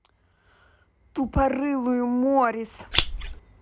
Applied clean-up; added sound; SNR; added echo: none; Scissors; 0 dB; none.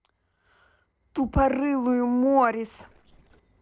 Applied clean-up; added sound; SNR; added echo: neural separator model SepFormer DNS4.